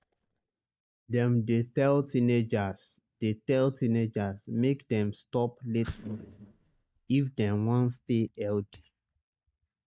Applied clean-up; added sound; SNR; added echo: neural mask model DeepFilterNet 3.